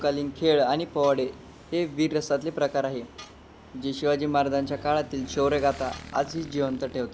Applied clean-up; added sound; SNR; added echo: none; Motorcycle / Engine + Tools; 19 dB; none.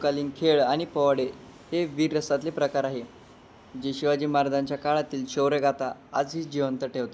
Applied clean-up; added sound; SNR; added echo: none; none; none; none.